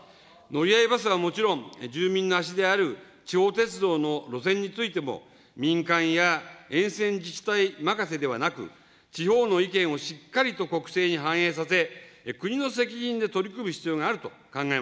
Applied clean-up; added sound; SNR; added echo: none; none; none; none.